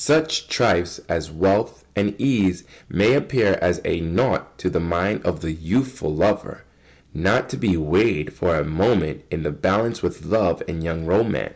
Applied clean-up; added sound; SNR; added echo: none; none; none; none.